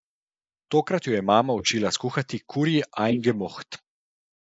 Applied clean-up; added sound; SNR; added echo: neural mask model Resemble Enhance denoiser.